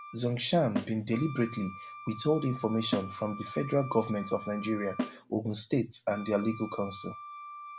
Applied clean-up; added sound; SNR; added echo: none; Wind instrument, woodwind instrument + Snare drum; 11 dB; none.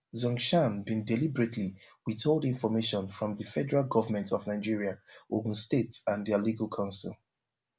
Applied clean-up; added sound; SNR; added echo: none; none; none; none.